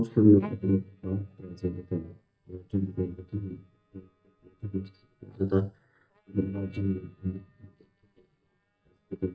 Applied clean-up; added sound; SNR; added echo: neural mask model DeepFilterNet 3.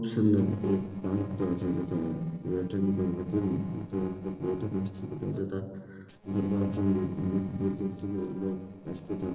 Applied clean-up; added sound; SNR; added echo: neural separator model SepFormer DNS4.